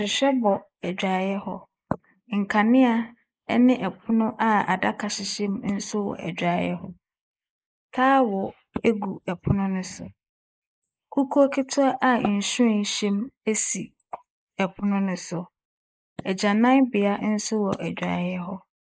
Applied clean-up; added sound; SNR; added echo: neural mask model Resemble Enhance denoiser.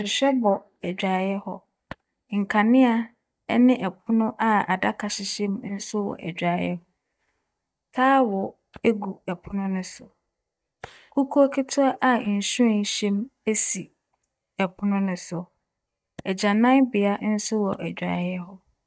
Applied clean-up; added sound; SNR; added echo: neural mask model DeepFilterNet 3.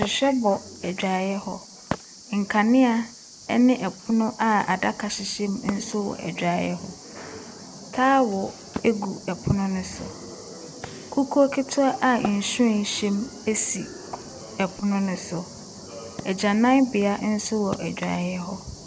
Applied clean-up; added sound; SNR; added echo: none; Cricket + Wood; 16 dB; none.